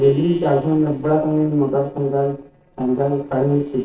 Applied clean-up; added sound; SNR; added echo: neural separator model SepFormer DNS4.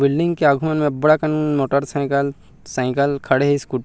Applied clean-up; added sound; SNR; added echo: none; none; none; none.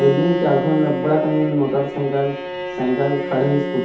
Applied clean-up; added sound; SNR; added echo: none; Bowed string instrument; 6 dB; reverberation time 0.5 s.